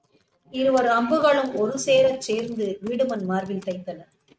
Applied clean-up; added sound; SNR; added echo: neural mask model RNNoise.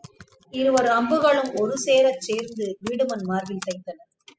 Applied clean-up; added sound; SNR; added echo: classical method spectral subtraction.